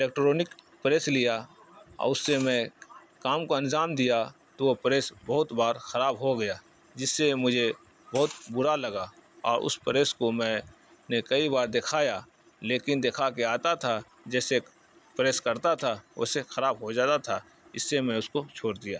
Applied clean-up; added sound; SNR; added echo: none; Liquid; 17 dB; none.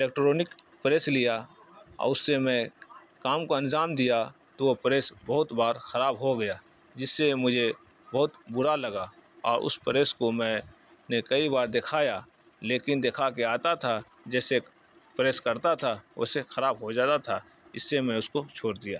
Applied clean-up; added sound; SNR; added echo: none; none; none; none.